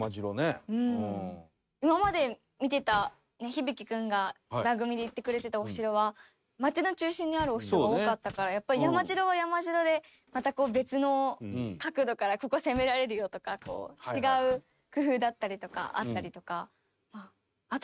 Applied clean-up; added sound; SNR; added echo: neural mask model RNNoise.